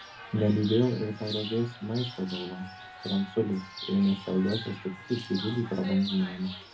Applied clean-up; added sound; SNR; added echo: none; Chirp, tweet; 13 dB; reverberation time 0.3 s.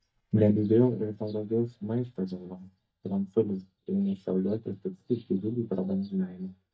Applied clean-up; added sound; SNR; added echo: neural mask model DeepFilterNet 3.